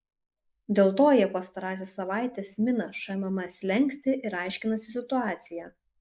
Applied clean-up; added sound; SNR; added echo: neural mask model Resemble Enhance denoiser.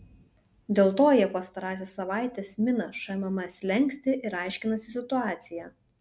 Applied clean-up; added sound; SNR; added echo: none; none; none; none.